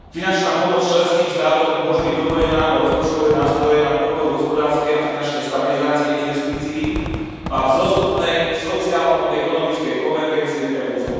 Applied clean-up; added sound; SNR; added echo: none; Fireworks; 15 dB; reverberation time 2.1 s.